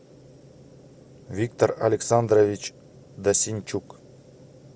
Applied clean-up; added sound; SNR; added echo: none; none; none; none.